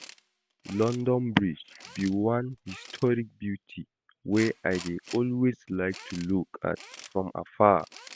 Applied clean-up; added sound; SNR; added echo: none; Tools; 19 dB; none.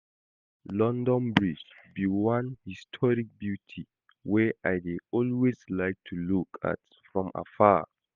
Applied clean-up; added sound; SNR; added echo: none; none; none; none.